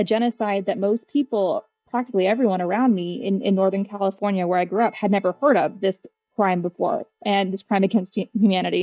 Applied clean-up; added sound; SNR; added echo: neural mask model DeepFilterNet 3.